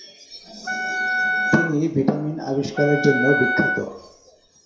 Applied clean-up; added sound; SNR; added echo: none; Wind instrument, woodwind instrument; 2 dB; reverberation time 0.6 s.